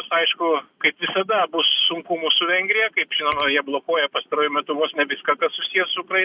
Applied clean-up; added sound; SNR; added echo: neural mask model RNNoise.